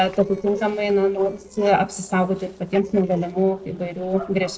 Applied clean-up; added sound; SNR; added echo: neural separator model SepFormer DNS4.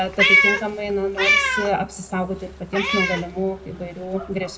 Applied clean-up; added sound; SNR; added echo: none; Meow; -2 dB; reverberation time 1.1 s.